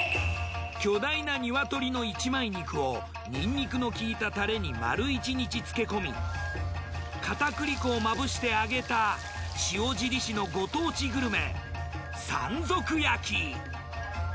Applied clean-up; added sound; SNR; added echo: none; none; none; none.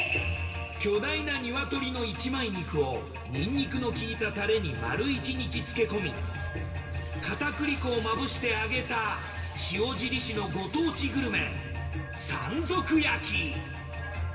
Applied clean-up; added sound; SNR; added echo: none; none; none; reverberation time 2.7 s.